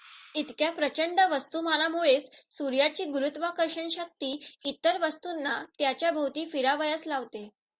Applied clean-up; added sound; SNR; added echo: none; none; none; none.